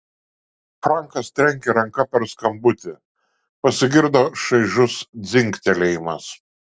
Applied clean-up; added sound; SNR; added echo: none; none; none; none.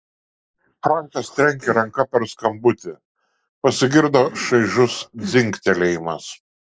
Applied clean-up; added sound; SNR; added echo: neural mask model Resemble Enhance denoiser.